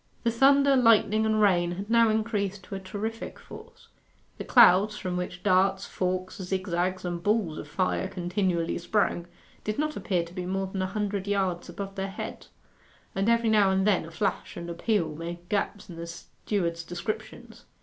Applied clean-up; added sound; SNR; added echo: none; none; none; none.